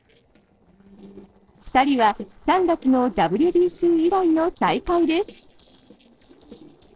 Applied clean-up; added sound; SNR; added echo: neural separator model SepFormer DNS4.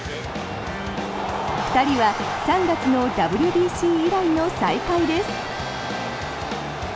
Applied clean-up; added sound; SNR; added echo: none; none; none; none.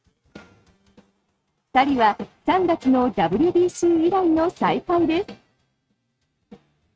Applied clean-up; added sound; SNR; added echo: neural mask model RNNoise.